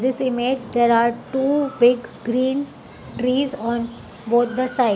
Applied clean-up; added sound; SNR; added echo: none; none; none; none.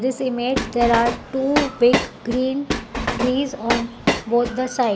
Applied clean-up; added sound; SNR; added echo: none; Train; 4 dB; none.